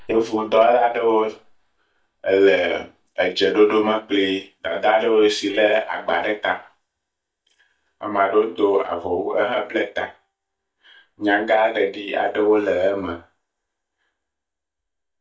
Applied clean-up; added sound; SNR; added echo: neural mask model DeepFilterNet 3.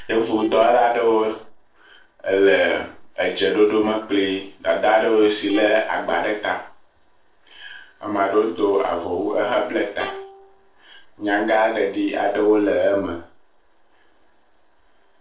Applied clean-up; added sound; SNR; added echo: neural separator model SepFormer DNS4.